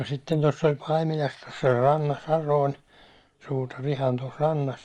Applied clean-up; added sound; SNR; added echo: neural mask model Resemble Enhance denoiser.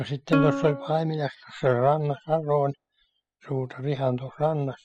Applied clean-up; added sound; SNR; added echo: classical method spectral subtraction.